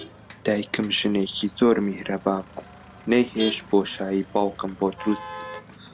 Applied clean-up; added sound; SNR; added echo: none; Motor vehicle (road); 15 dB; none.